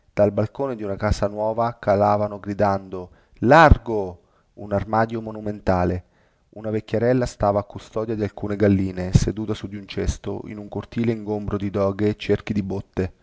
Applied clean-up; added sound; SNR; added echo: none; none; none; none.